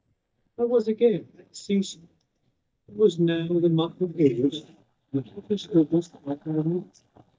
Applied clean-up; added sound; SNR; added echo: neural mask model DeepFilterNet 3.